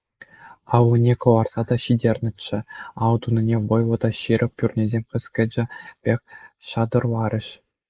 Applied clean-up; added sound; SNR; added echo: neural mask model Resemble Enhance denoiser.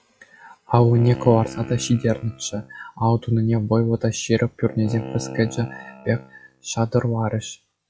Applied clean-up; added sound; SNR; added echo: classical method log-MMSE.